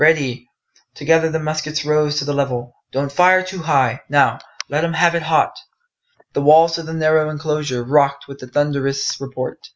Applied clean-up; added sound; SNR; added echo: none; none; none; none.